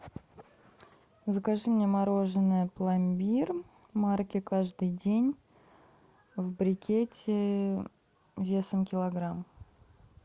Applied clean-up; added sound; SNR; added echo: none; none; none; none.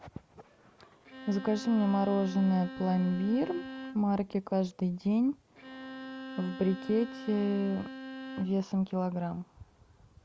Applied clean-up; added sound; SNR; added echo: none; Bowed string instrument; 12 dB; none.